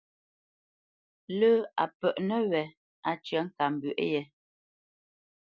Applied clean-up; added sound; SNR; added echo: none; none; none; none.